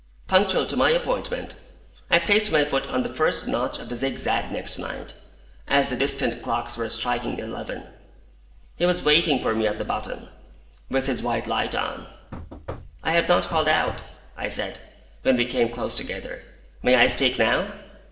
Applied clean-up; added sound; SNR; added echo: neural separator model SepFormer DNS4.